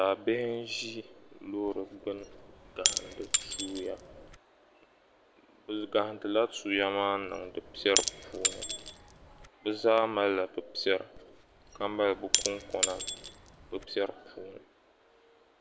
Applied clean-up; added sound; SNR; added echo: none; Shatter / Crushing; 2 dB; none.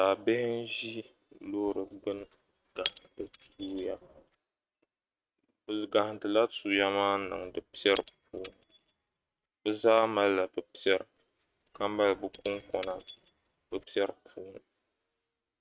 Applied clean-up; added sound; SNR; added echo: neural mask model RNNoise.